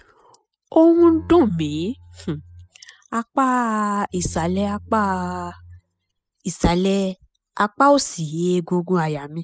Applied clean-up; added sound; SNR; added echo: classical method spectral subtraction.